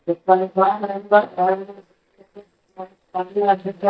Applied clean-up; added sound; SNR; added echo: neural mask model DeepFilterNet 3.